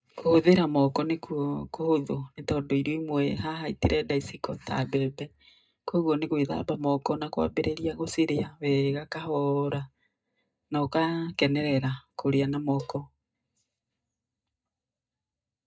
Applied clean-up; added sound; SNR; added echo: neural mask model DeepFilterNet 3.